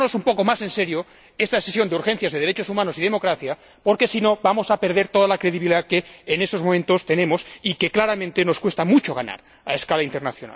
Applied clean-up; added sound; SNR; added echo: none; none; none; none.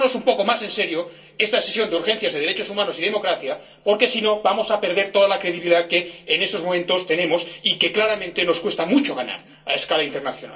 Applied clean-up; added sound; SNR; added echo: none; none; none; reverberation time 0.2 s.